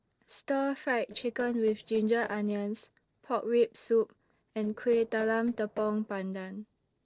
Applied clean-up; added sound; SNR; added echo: neural separator model SepFormer DNS4.